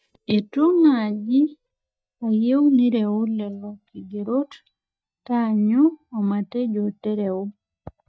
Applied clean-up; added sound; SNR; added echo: neural mask model DeepFilterNet 3.